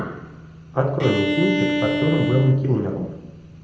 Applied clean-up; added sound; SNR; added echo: none; Bowed string instrument; 3 dB; reverberation time 0.7 s.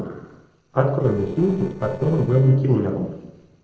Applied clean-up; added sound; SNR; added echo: neural separator model SepFormer DNS4.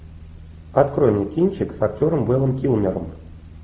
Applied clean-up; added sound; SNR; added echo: none; none; none; none.